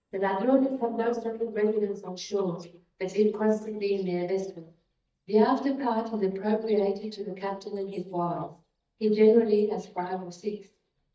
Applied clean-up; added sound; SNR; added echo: neural mask model DeepFilterNet 3.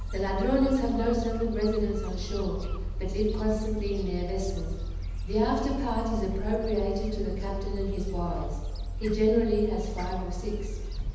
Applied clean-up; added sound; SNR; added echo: none; Gull, seagull; 3 dB; reverberation time 1.1 s.